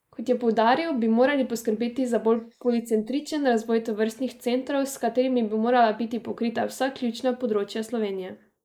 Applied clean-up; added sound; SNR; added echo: neural mask model Resemble Enhance denoiser.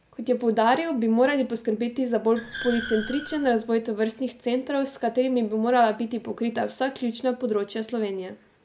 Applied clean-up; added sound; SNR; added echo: none; Car; 13 dB; none.